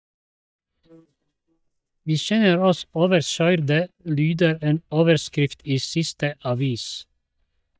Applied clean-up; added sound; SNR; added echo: neural mask model DeepFilterNet 3.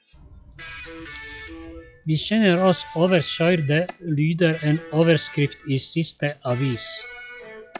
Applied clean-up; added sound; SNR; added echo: classical method log-MMSE.